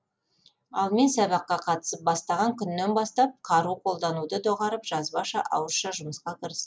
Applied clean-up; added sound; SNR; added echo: none; none; none; none.